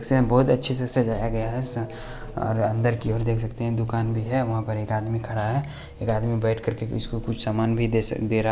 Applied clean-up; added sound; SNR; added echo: none; none; none; none.